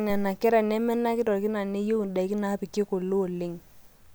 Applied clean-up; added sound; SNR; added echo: none; none; none; none.